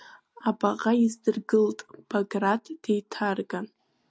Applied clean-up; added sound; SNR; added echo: none; none; none; none.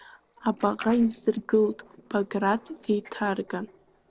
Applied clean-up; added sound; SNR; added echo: neural separator model SepFormer DNS4.